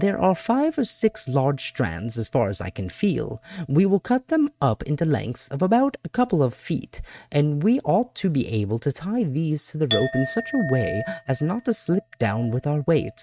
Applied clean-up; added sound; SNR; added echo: neural mask model RNNoise.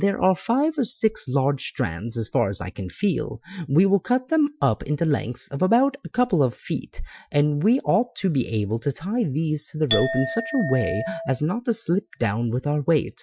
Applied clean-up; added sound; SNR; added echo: classical method Wiener filter.